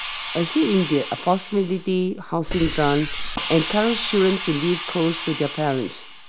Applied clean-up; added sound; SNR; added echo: none; Hiss; 7 dB; none.